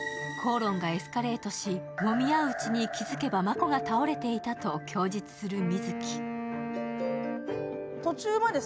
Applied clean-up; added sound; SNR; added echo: none; Wind instrument, woodwind instrument; 7 dB; none.